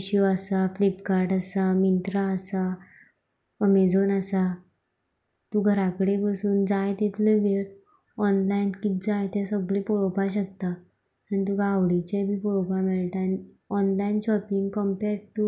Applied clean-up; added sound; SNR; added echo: none; none; none; none.